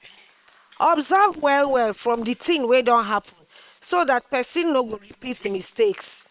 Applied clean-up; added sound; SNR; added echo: neural separator model SepFormer WHAM!.